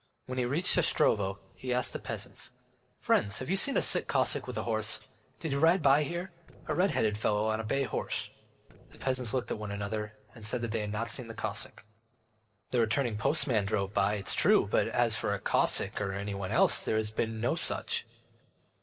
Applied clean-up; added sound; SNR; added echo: neural separator model SepFormer DNS4.